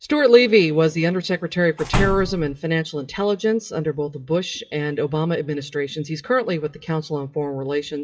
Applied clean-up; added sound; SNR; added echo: classical method WPE with log-MMSE.